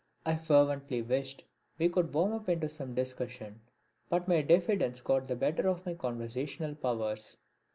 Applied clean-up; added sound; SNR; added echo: none; none; none; none.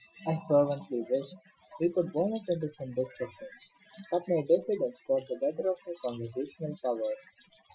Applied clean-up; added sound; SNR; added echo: classical method Wiener filter.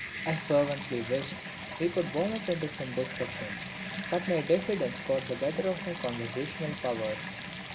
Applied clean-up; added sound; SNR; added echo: none; Bathtub (filling or washing) / Water tap, faucet; 7 dB; none.